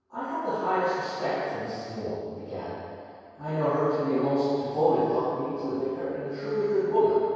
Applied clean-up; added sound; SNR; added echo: none; none; none; reverberation time 2.2 s.